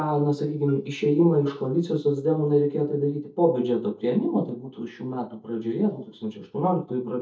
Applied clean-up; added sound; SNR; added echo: neural mask model DeepFilterNet 3.